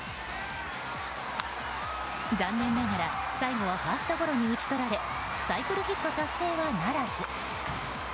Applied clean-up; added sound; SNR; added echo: none; Sliding door; 18 dB; none.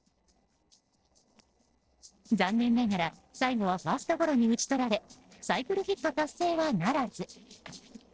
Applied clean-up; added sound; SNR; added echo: neural separator model SepFormer DNS4.